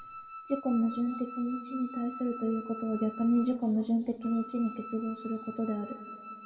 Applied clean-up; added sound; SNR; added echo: none; Wind instrument, woodwind instrument; 13 dB; reverberation time 1.8 s.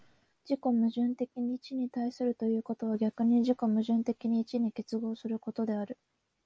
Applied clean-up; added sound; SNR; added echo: none; none; none; none.